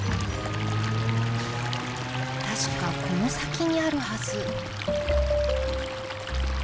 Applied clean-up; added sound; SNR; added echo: none; Stream; 10 dB; none.